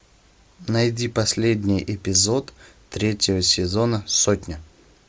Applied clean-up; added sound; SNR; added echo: none; none; none; none.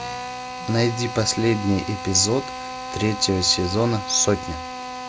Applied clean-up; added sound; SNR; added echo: none; Drill; 9 dB; none.